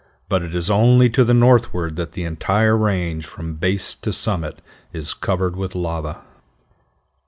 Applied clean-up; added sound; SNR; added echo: none; none; none; none.